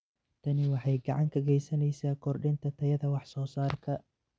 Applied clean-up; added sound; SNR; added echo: none; none; none; none.